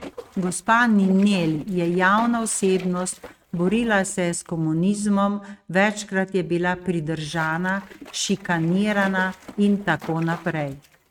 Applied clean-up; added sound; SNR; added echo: neural mask model RNNoise.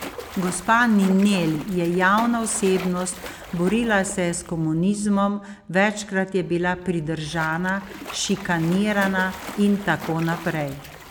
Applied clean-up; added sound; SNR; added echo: none; Splash, splatter; 16 dB; none.